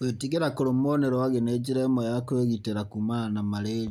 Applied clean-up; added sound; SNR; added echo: none; none; none; none.